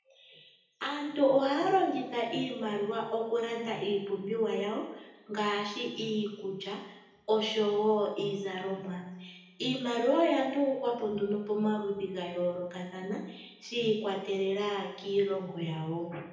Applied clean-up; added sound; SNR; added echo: none; none; none; reverberation time 0.9 s.